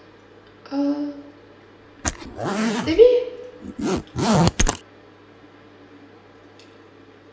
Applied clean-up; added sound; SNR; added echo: none; Zipper (clothing); -2 dB; reverberation time 0.8 s.